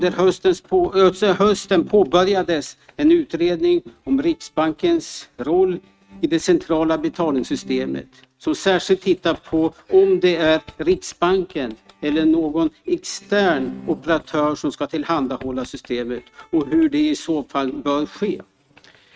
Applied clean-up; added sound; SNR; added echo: neural mask model RNNoise.